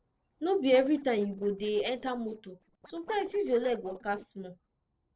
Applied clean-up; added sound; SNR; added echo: neural separator model SepFormer DNS4.